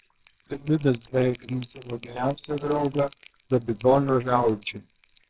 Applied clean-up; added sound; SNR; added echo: neural separator model SepFormer WHAMR!.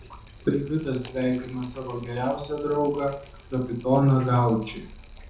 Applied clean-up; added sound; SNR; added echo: none; Drip; 20 dB; reverberation time 0.5 s.